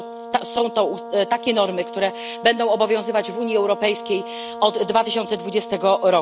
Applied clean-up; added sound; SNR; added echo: none; Brass instrument; 12 dB; none.